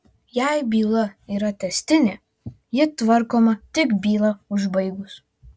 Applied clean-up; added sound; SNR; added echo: none; none; none; none.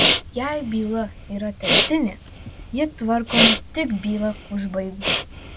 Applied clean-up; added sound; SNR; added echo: none; Respiratory sounds; -2 dB; none.